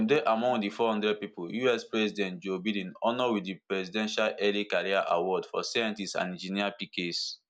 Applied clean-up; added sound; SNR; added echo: none; none; none; none.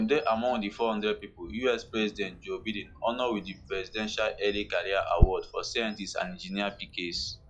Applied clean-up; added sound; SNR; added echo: classical method log-MMSE.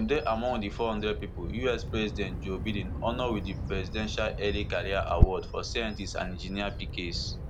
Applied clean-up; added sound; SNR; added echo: none; Bird vocalization, bird call, bird song; 1 dB; none.